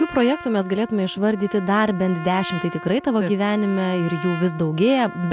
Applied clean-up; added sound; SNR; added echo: none; Trumpet; 14 dB; none.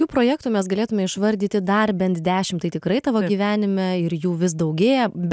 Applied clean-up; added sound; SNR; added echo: none; none; none; none.